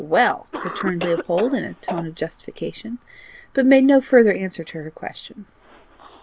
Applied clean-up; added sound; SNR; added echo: none; Cough; 14 dB; none.